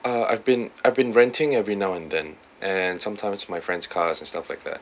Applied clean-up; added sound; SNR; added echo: none; none; none; none.